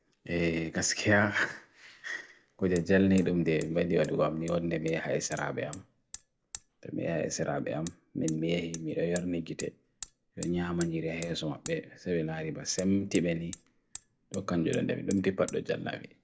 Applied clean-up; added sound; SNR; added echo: none; Hammer; 20 dB; none.